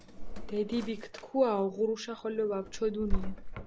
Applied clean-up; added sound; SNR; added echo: none; Drawer open or close; 3 dB; none.